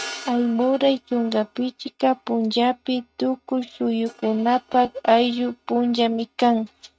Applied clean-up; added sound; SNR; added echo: neural mask model RNNoise.